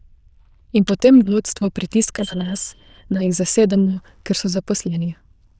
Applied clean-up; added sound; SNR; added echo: neural diffusion model UNIVERSE++.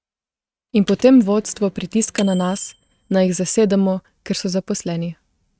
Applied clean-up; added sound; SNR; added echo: neural mask model RNNoise.